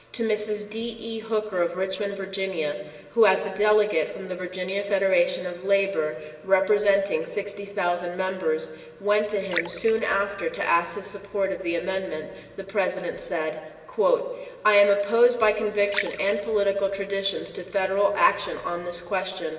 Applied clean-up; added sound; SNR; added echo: none; Liquid; 16 dB; reverberation time 2.3 s.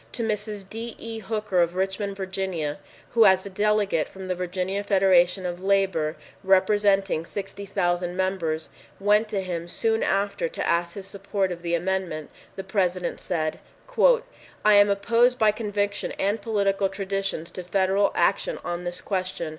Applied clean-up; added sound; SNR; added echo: none; none; none; none.